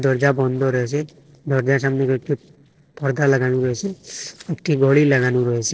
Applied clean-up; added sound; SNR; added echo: neural separator model SepFormer DNS4.